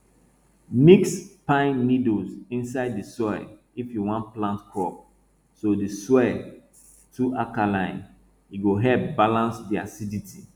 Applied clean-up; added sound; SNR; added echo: none; none; none; none.